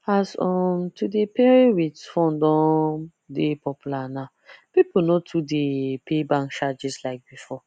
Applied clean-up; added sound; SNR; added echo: none; none; none; none.